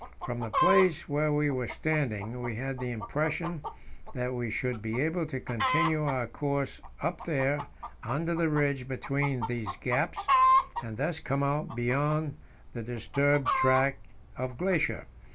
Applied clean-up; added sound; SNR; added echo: none; Chicken, rooster; 4 dB; none.